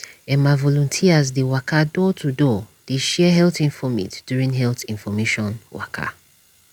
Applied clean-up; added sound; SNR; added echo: none; none; none; none.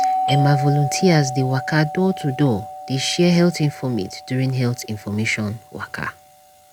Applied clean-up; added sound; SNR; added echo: none; Doorbell; 8 dB; none.